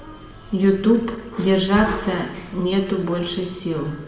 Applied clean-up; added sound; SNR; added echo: none; none; none; reverberation time 0.9 s.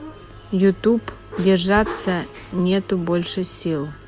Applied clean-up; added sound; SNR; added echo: none; none; none; none.